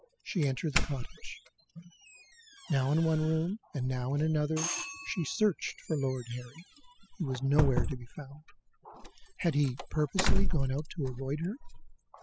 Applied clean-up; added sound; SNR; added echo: classical method spectral subtraction.